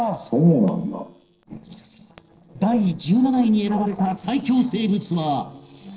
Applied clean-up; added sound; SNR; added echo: neural separator model SepFormer DNS4.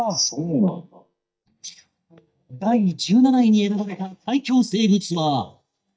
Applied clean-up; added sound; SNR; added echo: neural mask model DeepFilterNet 3.